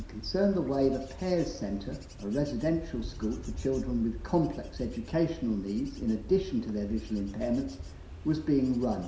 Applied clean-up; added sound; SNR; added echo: none; Wind / Bird / Insect; 11 dB; reverberation time 0.7 s.